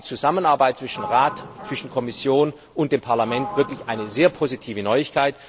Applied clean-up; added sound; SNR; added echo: none; Sliding door; 14 dB; none.